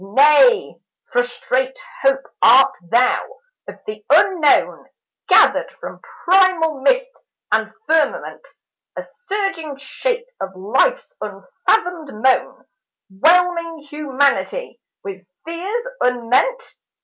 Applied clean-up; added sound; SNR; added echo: none; none; none; none.